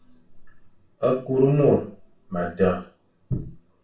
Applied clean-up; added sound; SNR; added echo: none; none; none; reverberation time 0.4 s.